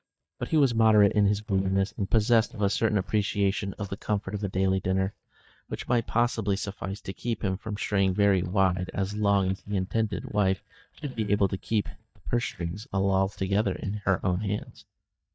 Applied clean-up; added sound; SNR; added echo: neural mask model DeepFilterNet 3.